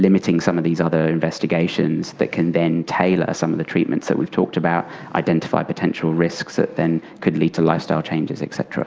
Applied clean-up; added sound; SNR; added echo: none; none; none; none.